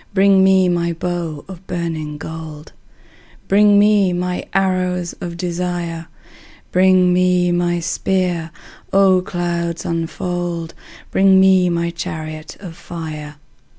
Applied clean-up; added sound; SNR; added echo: none; none; none; none.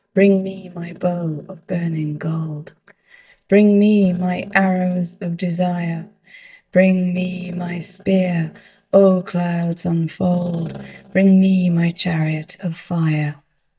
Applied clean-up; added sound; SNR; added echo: neural mask model DeepFilterNet 3.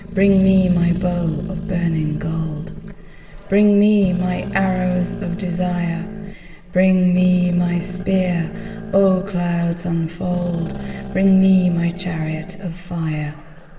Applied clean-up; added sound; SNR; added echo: none; Growling; 11 dB; reverberation time 2.9 s.